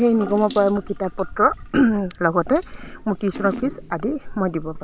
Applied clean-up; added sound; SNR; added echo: none; Drip / Sink (filling or washing) / Water tap, faucet; 14 dB; none.